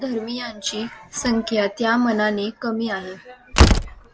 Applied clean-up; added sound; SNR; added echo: none; Slam; 0 dB; none.